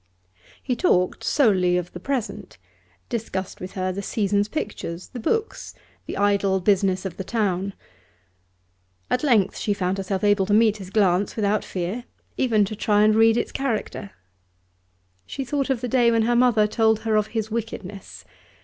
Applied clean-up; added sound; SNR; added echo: none; none; none; none.